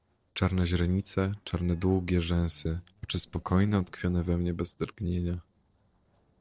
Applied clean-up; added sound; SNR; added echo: neural separator model SepFormer DNS4.